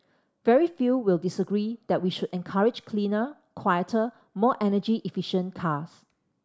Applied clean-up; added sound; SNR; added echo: none; none; none; none.